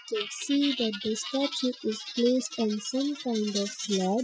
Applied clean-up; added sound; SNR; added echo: classical method Wiener filter.